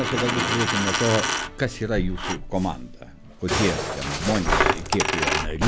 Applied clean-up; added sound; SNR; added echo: none; Coin (dropping) + Musical instrument; -1 dB; none.